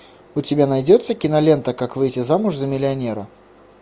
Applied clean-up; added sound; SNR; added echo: none; none; none; none.